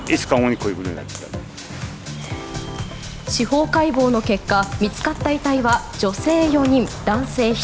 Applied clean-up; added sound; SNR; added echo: none; Walk, footsteps; 18 dB; none.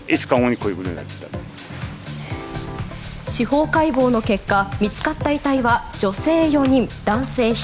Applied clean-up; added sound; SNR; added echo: none; none; none; none.